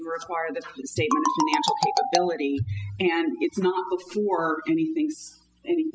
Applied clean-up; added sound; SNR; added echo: classical method spectral subtraction.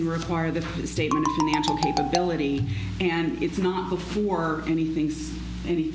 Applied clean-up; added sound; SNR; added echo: none; Marimba, xylophone; 3 dB; none.